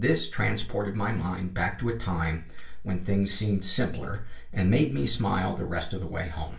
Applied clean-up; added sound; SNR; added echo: none; none; none; reverberation time 0.3 s.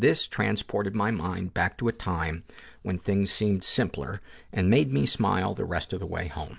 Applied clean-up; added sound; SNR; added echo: none; none; none; none.